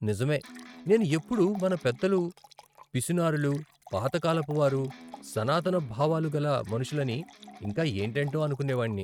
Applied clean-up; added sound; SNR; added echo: neural mask model RNNoise.